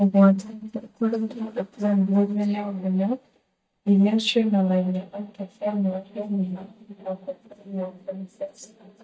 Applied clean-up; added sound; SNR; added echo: neural mask model DeepFilterNet 3.